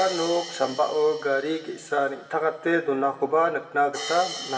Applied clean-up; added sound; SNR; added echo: none; Hi-hat; 14 dB; reverberation time 1.6 s.